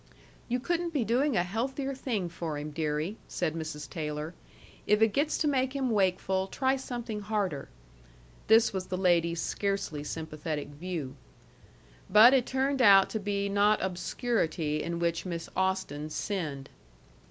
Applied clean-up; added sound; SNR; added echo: none; none; none; none.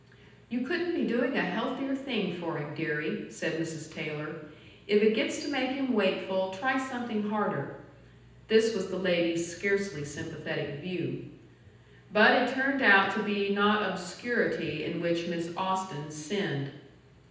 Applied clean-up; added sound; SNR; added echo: none; none; none; reverberation time 0.9 s.